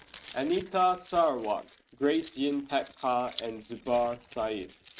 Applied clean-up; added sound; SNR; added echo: neural mask model RNNoise.